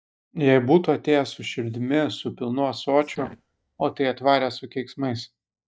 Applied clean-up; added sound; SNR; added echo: neural mask model DeepFilterNet 3.